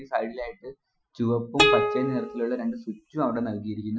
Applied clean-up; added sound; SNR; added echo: classical method Wiener filter.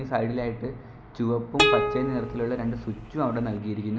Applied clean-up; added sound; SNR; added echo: none; Plucked string instrument; -1 dB; none.